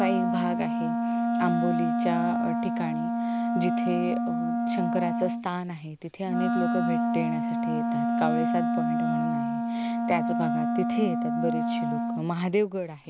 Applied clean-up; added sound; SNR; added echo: none; Wind instrument, woodwind instrument; -5 dB; none.